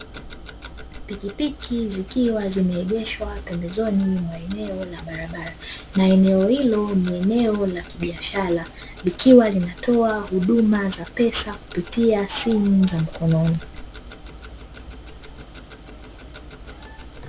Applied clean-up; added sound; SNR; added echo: none; Tick-tock; 17 dB; none.